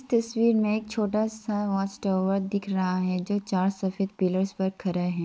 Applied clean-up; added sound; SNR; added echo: none; none; none; none.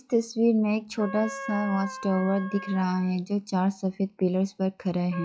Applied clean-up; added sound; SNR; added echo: classical method log-MMSE.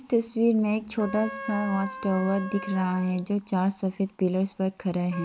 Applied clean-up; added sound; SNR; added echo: none; Trumpet; 15 dB; none.